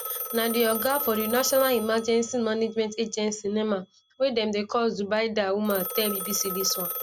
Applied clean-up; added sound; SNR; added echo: none; Telephone; 9 dB; none.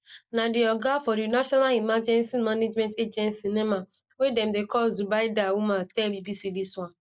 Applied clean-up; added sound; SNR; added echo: neural mask model Resemble Enhance denoiser.